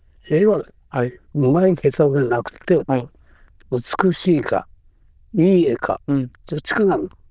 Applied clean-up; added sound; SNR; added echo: neural diffusion model UNIVERSE++.